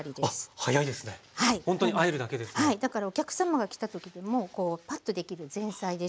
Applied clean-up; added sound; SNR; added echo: none; none; none; none.